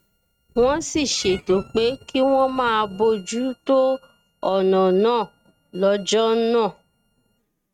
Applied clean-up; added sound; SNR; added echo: neural mask model RNNoise.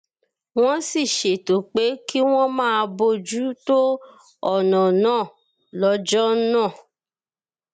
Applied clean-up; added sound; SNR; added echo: none; none; none; none.